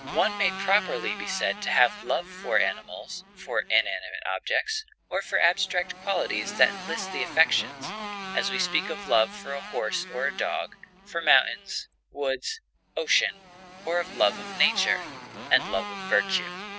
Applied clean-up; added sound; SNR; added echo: none; Motorcycle; 11 dB; none.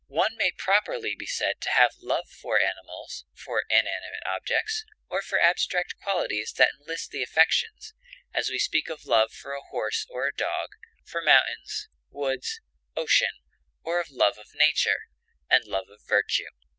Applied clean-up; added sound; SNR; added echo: none; none; none; none.